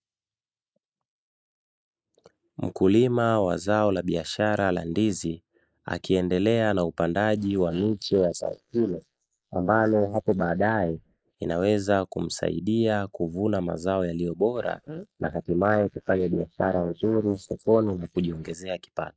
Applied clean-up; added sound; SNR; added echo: neural mask model Resemble Enhance denoiser.